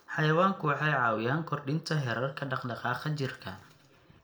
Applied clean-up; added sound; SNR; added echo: none; none; none; reverberation time 0.5 s.